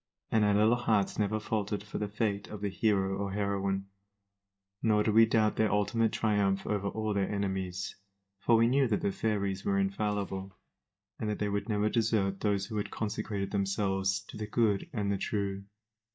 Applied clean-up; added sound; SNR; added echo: neural mask model DeepFilterNet 3.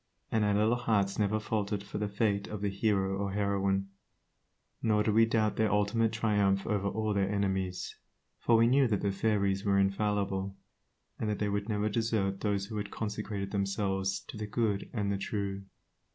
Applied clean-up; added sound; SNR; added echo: none; none; none; none.